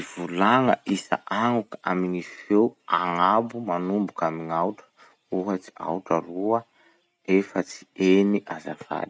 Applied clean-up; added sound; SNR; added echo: none; none; none; none.